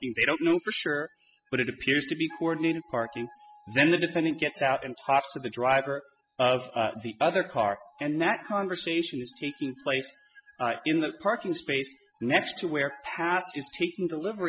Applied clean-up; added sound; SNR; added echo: classical method spectral subtraction.